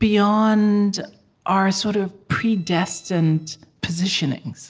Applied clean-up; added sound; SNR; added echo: neural separator model SepFormer DNS4.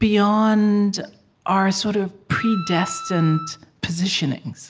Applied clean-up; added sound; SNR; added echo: none; Wind instrument, woodwind instrument; 12 dB; none.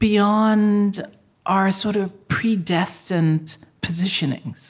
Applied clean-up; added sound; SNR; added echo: none; none; none; none.